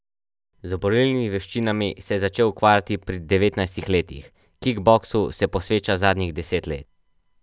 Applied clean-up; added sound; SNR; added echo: none; none; none; none.